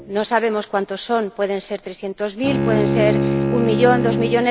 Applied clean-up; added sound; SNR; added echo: none; Bowed string instrument; 2 dB; none.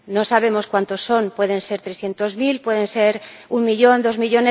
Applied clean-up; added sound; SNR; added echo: none; none; none; none.